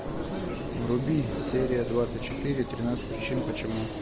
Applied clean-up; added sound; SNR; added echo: none; none; none; none.